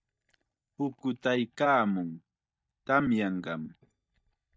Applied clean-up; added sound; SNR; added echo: neural mask model DeepFilterNet 3.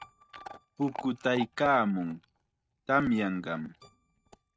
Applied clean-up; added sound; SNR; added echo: neural mask model RNNoise.